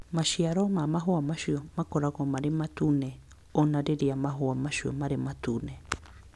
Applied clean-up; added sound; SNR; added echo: none; none; none; none.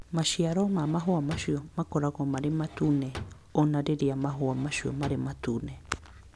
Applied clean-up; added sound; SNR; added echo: none; Drawer open or close; 17 dB; none.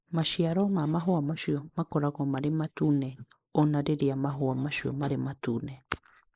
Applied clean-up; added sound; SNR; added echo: neural mask model Resemble Enhance denoiser.